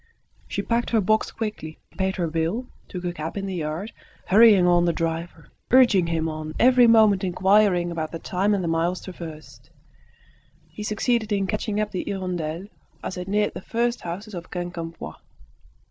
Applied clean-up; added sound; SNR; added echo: none; none; none; none.